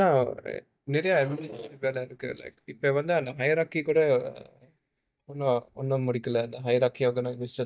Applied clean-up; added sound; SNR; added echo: neural mask model DeepFilterNet 3.